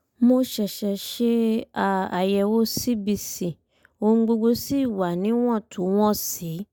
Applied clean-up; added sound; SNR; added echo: none; none; none; none.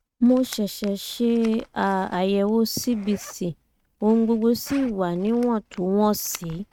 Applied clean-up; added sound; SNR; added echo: neural mask model RNNoise.